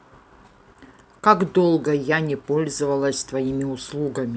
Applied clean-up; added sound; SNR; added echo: none; none; none; none.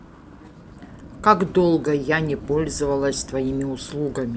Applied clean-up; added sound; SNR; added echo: none; Fire; 16 dB; none.